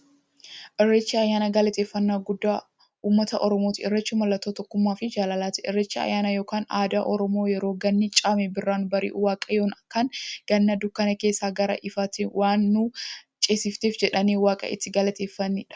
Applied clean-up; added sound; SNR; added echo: none; none; none; none.